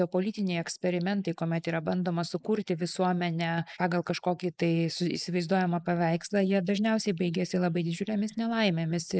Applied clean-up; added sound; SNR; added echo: neural mask model Resemble Enhance denoiser.